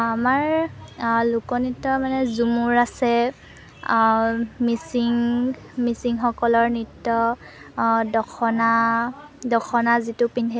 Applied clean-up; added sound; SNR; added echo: none; none; none; none.